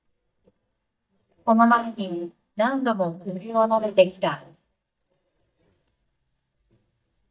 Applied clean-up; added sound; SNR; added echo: neural mask model DeepFilterNet 3.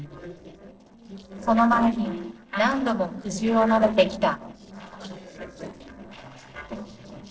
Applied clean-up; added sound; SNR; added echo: neural separator model SepFormer DNS4.